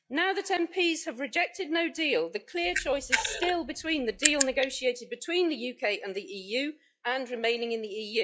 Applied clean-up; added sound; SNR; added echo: classical method log-MMSE.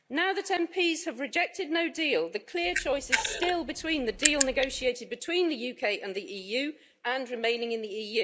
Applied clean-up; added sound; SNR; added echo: none; Camera; 1 dB; none.